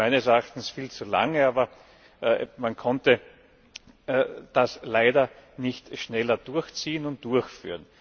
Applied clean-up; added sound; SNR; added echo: none; none; none; none.